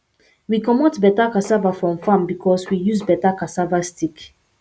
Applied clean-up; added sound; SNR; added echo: none; none; none; none.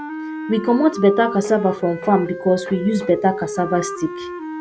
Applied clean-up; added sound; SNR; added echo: none; Wind instrument, woodwind instrument; 10 dB; none.